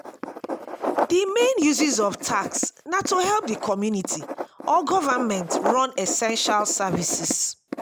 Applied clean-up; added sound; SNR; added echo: none; Writing; 8 dB; none.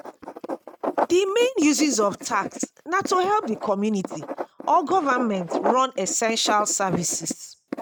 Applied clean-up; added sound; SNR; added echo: neural mask model RNNoise.